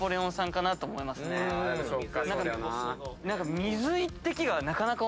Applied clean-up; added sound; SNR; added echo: none; none; none; none.